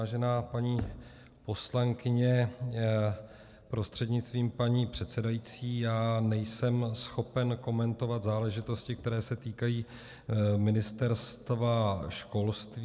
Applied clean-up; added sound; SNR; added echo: none; none; none; none.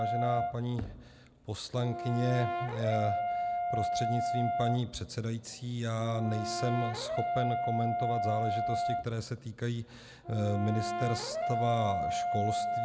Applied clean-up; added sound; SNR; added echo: none; Brass instrument; 0 dB; none.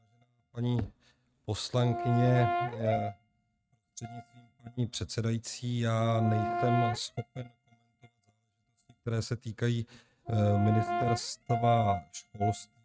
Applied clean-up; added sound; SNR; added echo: neural mask model RNNoise.